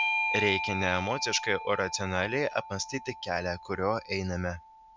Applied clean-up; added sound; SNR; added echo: none; Bell / Doorbell; 5 dB; none.